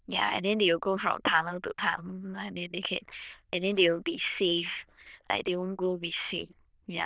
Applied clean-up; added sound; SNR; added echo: neural diffusion model UNIVERSE++.